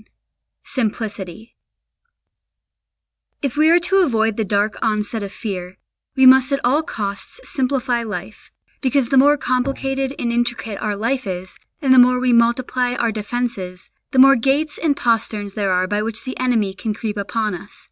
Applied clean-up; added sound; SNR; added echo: neural mask model RNNoise.